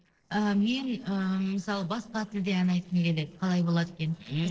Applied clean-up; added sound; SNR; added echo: neural separator model SepFormer DNS4.